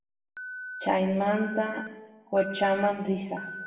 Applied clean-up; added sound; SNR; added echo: none; Alarm; 13 dB; reverberation time 1.0 s.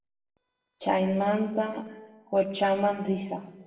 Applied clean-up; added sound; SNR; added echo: neural separator model SepFormer DNS4.